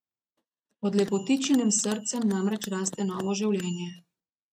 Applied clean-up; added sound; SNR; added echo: neural mask model RNNoise.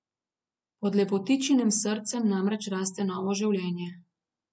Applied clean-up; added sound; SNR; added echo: none; none; none; none.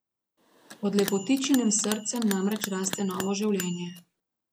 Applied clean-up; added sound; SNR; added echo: none; Bell; 11 dB; none.